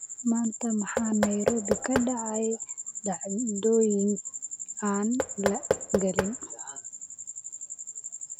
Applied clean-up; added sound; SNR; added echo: none; Knock / Wood; 4 dB; none.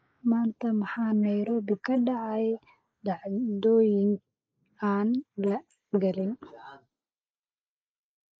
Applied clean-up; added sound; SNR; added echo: neural mask model Resemble Enhance denoiser.